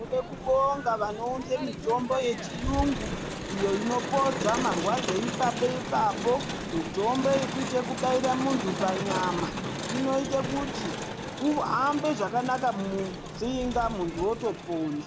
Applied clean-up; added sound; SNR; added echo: none; Crowd; 5 dB; none.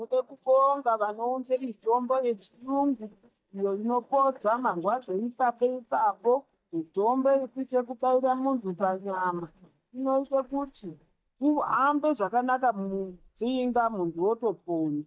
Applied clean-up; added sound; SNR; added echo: neural mask model DeepFilterNet 3.